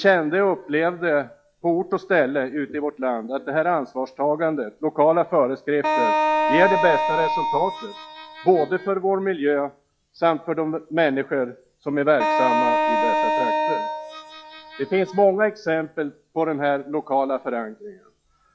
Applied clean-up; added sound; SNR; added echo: classical method log-MMSE.